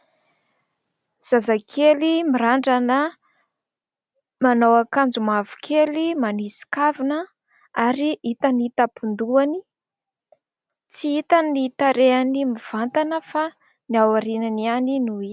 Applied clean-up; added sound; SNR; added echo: none; none; none; none.